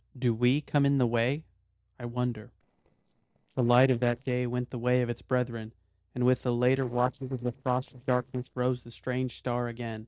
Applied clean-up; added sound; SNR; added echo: neural separator model SepFormer DNS4.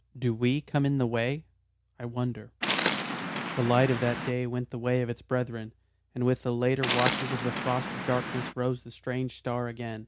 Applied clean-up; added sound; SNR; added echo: none; Waves, surf; 5 dB; none.